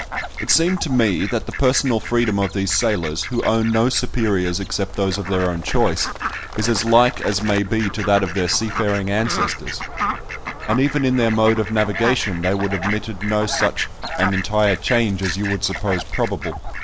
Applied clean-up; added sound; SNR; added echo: none; Fowl; 7 dB; none.